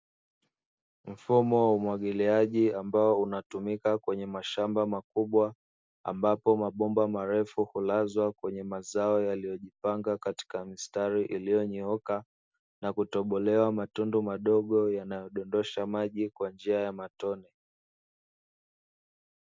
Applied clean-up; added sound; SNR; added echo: none; none; none; none.